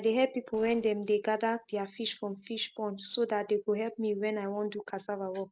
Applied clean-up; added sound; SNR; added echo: neural separator model SepFormer DNS4.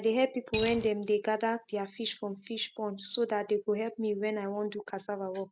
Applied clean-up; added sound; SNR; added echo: none; Coin (dropping); 5 dB; none.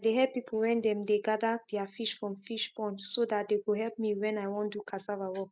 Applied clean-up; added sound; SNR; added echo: neural mask model DeepFilterNet 3.